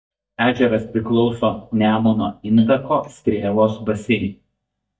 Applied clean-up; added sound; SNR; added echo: neural mask model DeepFilterNet 3.